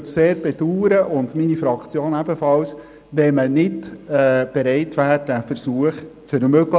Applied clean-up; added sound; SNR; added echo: none; none; none; none.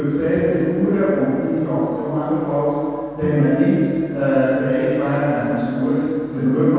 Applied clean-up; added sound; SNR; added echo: none; Bowed string instrument; 16 dB; reverberation time 2.1 s.